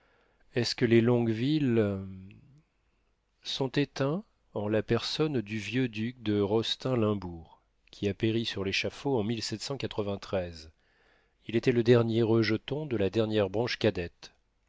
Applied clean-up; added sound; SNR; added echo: none; none; none; none.